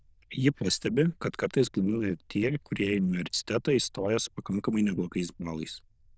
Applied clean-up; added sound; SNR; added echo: neural diffusion model UNIVERSE++.